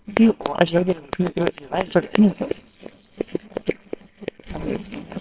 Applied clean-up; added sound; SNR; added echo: neural separator model SepFormer WHAMR!.